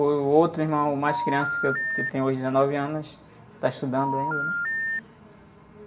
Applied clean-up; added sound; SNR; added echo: none; Telephone; 3 dB; reverberation time 0.5 s.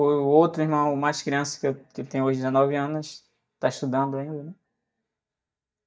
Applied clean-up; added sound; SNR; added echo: neural mask model DeepFilterNet 3.